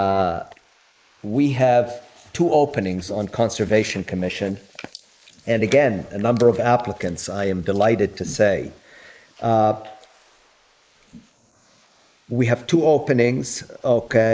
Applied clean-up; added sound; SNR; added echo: neural mask model Resemble Enhance denoiser.